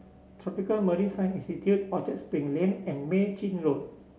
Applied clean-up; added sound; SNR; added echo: none; none; none; none.